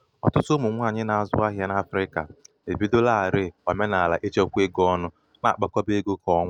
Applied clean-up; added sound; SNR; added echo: none; none; none; none.